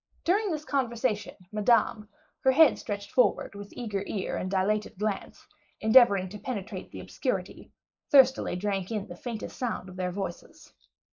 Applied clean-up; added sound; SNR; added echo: neural mask model Resemble Enhance denoiser.